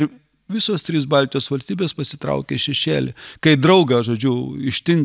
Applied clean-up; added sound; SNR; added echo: none; none; none; none.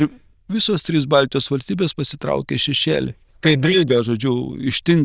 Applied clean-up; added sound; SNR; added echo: neural diffusion model UNIVERSE++.